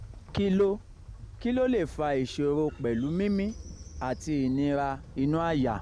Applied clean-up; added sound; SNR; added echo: none; Train; 15 dB; none.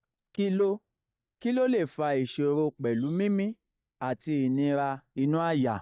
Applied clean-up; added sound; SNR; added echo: neural mask model DeepFilterNet 3.